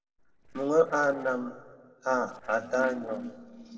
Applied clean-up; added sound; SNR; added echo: neural separator model SepFormer DNS4.